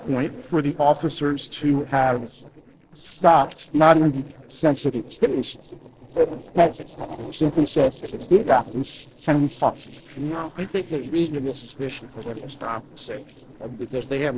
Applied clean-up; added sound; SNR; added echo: neural separator model SepFormer DNS4.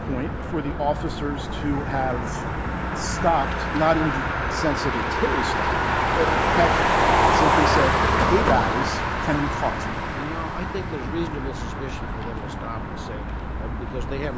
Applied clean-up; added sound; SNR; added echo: none; Motor vehicle (road); -4 dB; none.